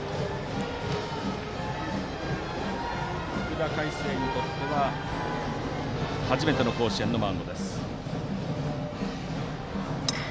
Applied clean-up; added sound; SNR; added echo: none; none; none; none.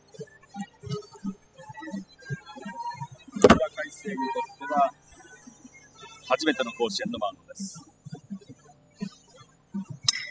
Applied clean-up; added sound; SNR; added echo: classical method spectral subtraction.